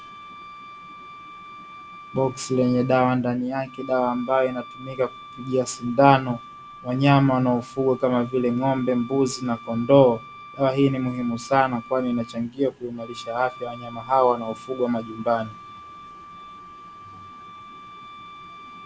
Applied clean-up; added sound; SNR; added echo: none; Wind instrument, woodwind instrument; 18 dB; none.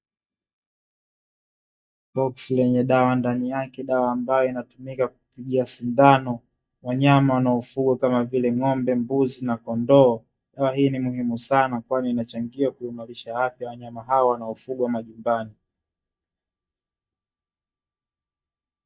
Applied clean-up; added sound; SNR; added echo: neural mask model DeepFilterNet 3.